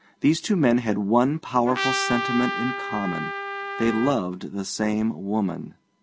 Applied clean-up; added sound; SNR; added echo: none; Trumpet; 5 dB; none.